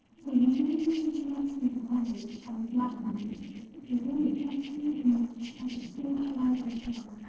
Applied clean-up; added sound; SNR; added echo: neural separator model SepFormer DNS4.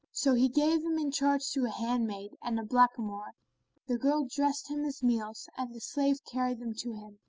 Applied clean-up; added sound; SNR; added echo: none; none; none; none.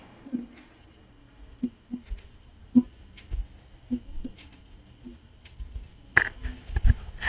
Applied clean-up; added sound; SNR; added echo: neural mask model DeepFilterNet 3.